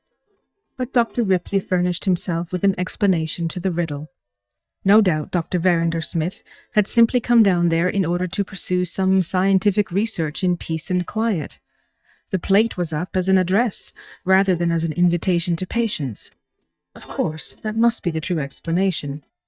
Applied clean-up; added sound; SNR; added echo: neural mask model DeepFilterNet 3.